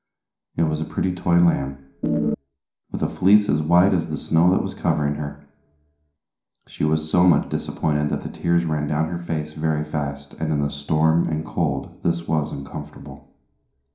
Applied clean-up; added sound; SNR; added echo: none; Organ; -2 dB; reverberation time 0.5 s.